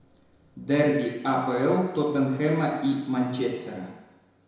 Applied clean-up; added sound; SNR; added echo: none; none; none; reverberation time 1.0 s.